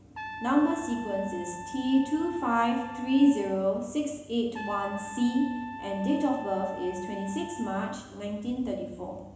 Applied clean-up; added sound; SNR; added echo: none; Trumpet; 12 dB; reverberation time 1.0 s.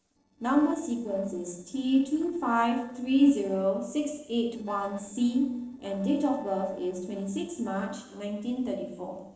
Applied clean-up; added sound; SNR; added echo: neural separator model SepFormer DNS4.